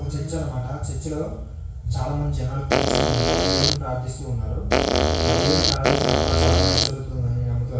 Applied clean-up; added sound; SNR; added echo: none; Fart; -4 dB; reverberation time 0.6 s.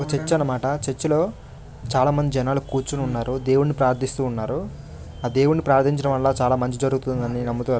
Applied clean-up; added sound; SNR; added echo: none; none; none; none.